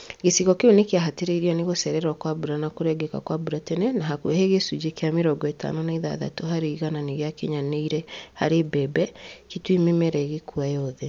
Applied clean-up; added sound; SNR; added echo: none; none; none; none.